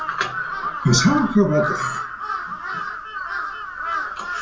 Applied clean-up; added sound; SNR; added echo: none; Crow; 4 dB; reverberation time 0.3 s.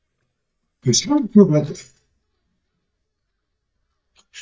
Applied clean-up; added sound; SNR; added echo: neural mask model DeepFilterNet 3.